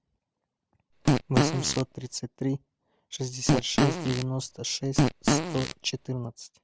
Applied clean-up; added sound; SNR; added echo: none; Fart; -5 dB; none.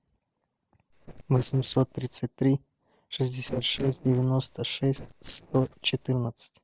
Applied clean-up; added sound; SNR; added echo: neural separator model SepFormer DNS4.